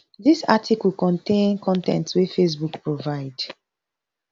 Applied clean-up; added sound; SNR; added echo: none; none; none; none.